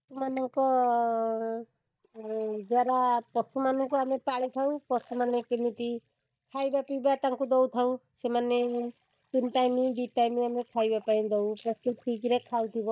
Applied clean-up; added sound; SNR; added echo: neural mask model DeepFilterNet 3.